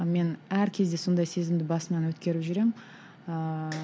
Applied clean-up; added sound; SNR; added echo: none; none; none; none.